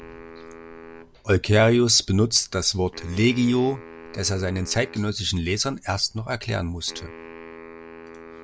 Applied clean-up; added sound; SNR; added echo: none; Wind instrument, woodwind instrument; 20 dB; none.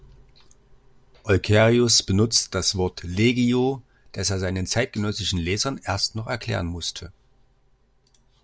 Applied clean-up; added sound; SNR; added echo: none; none; none; none.